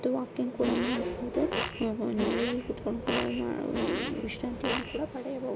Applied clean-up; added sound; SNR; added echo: none; Fart; 3 dB; none.